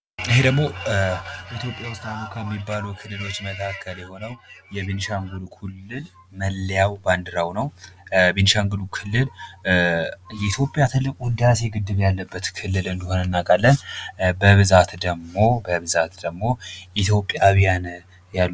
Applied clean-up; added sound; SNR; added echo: none; none; none; none.